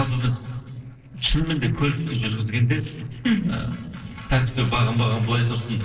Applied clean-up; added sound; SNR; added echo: neural separator model SepFormer DNS4.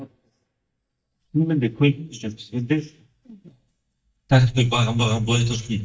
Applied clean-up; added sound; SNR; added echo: neural mask model DeepFilterNet 3.